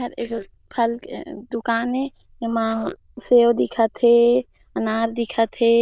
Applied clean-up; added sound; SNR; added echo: neural diffusion model UNIVERSE++.